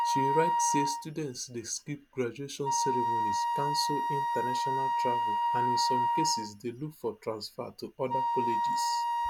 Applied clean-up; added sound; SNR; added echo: none; Wind instrument, woodwind instrument; -5 dB; none.